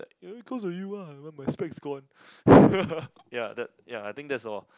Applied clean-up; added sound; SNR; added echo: none; none; none; none.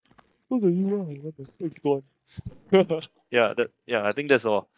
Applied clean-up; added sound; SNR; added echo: neural mask model DeepFilterNet 3.